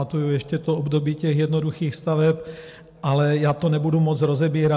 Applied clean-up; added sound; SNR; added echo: none; none; none; none.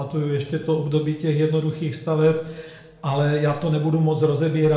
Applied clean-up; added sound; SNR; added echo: none; none; none; reverberation time 0.7 s.